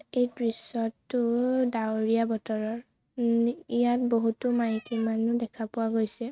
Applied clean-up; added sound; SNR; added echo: neural mask model RNNoise.